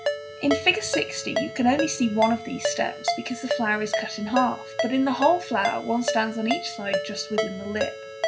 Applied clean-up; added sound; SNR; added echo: none; Ringtone; 4 dB; reverberation time 0.3 s.